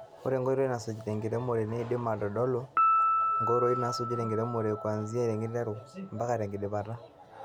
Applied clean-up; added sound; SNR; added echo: none; Piano; 3 dB; none.